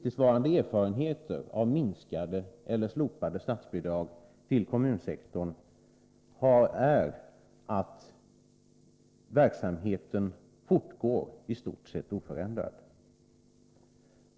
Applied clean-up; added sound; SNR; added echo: neural separator model SepFormer DNS4.